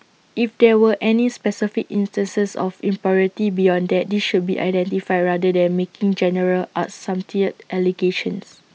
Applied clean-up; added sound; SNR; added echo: none; none; none; none.